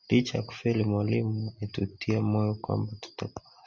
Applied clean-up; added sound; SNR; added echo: none; none; none; none.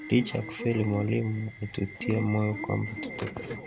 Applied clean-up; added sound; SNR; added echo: none; Subway, metro, underground / Alarm; 10 dB; none.